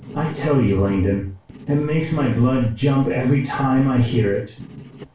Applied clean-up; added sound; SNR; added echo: none; Writing; 18 dB; reverberation time 0.3 s.